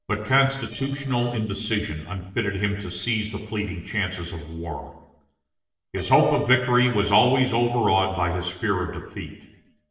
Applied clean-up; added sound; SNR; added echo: neural separator model SepFormer DNS4.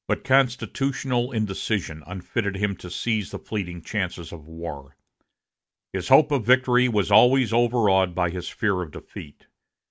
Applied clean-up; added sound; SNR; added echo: none; none; none; none.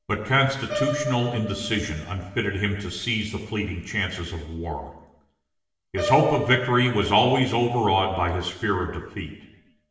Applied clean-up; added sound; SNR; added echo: none; Piano; 11 dB; reverberation time 1.0 s.